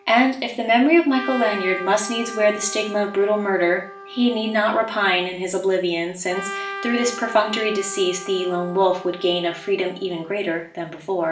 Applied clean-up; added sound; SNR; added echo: none; Trumpet; 14 dB; reverberation time 0.4 s.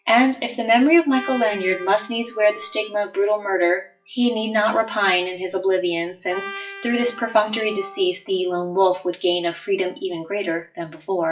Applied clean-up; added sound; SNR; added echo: classical method WPE with log-MMSE.